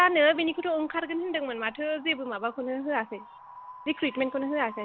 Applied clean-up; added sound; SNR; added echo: none; Wind; 19 dB; none.